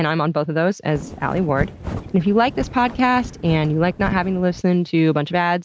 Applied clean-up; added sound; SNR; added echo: none; Wind; 11 dB; none.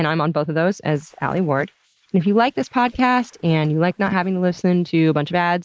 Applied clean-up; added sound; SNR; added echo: neural mask model Resemble Enhance denoiser.